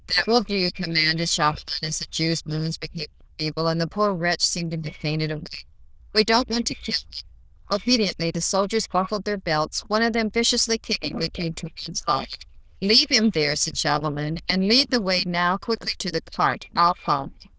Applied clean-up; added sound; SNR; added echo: neural diffusion model UNIVERSE++.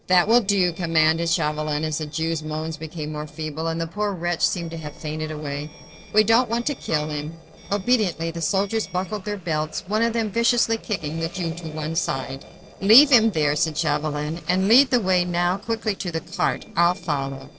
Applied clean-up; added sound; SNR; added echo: neural separator model SepFormer DNS4.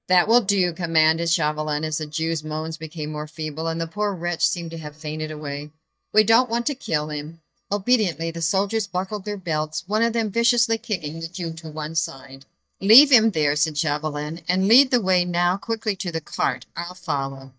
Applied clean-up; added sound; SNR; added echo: neural mask model DeepFilterNet 3.